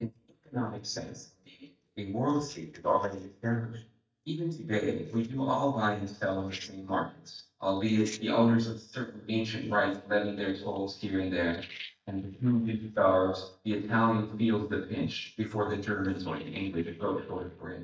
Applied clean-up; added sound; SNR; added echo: neural mask model DeepFilterNet 3.